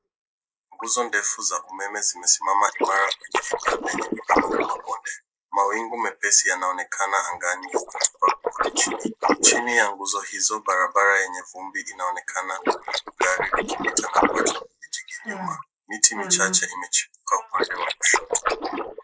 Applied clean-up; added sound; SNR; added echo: neural mask model Resemble Enhance denoiser.